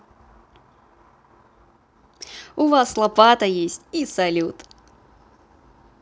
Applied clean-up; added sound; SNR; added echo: none; none; none; none.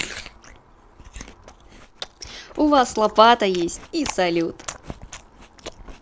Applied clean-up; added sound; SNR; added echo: none; Chewing, mastication; 15 dB; none.